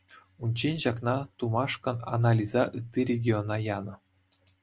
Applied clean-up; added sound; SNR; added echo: none; none; none; none.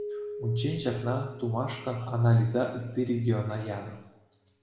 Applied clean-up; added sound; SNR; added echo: none; Keyboard (musical); 14 dB; reverberation time 1.0 s.